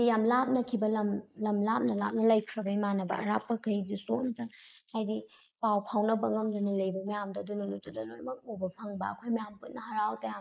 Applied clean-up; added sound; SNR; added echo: neural mask model Resemble Enhance denoiser.